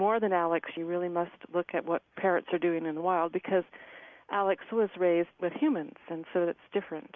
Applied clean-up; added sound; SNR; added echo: none; none; none; none.